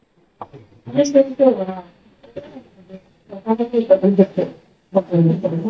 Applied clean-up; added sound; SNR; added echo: neural mask model DeepFilterNet 3.